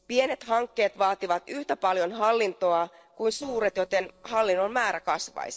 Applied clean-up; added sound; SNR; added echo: neural separator model SepFormer DNS4.